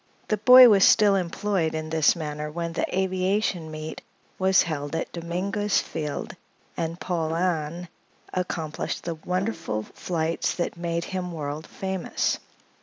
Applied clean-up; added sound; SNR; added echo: none; Bowed string instrument; 19 dB; none.